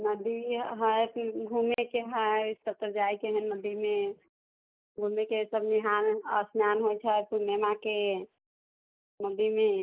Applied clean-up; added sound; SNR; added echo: neural mask model Resemble Enhance denoiser.